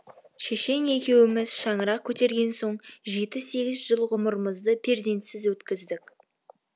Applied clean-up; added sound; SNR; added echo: none; none; none; none.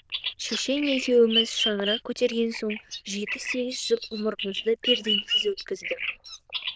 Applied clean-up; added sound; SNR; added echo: neural diffusion model UNIVERSE++.